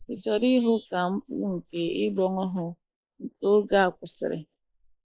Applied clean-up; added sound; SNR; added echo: neural mask model Resemble Enhance denoiser.